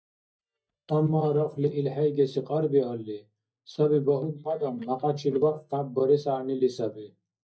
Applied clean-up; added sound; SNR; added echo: neural mask model DeepFilterNet 3.